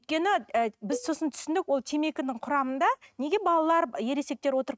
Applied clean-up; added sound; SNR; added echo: neural mask model RNNoise.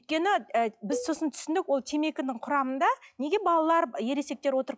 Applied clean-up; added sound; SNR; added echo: classical method log-MMSE.